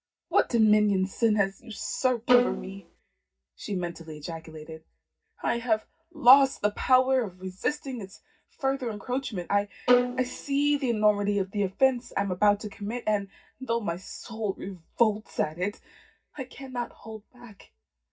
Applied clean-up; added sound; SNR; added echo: none; Bowed string instrument; -2 dB; reverberation time 0.4 s.